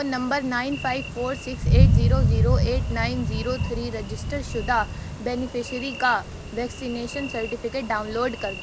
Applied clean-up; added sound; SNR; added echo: none; Thunder; -3 dB; none.